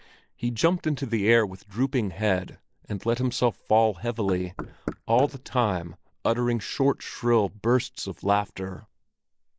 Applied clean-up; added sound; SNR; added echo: neural mask model Resemble Enhance denoiser.